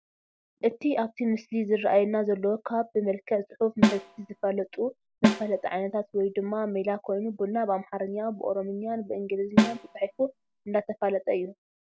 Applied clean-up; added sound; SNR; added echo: none; Snare drum; 0 dB; none.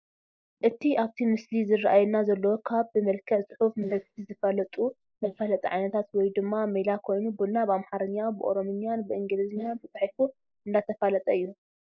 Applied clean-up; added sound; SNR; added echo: neural mask model Resemble Enhance denoiser.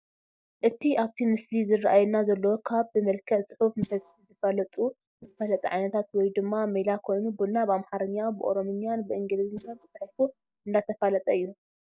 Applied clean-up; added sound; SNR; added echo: neural mask model DeepFilterNet 3.